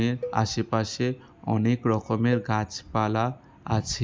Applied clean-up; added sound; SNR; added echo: none; Cowbell; 16 dB; none.